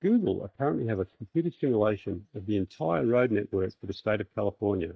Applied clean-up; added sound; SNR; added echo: neural mask model DeepFilterNet 3.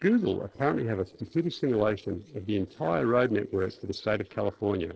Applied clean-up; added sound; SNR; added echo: neural separator model SepFormer DNS4.